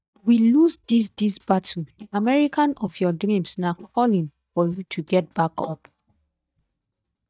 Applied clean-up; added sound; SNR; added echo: neural mask model DeepFilterNet 3.